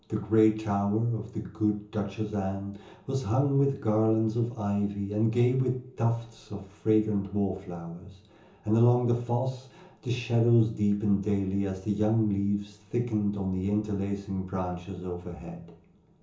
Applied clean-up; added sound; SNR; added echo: none; none; none; reverberation time 0.6 s.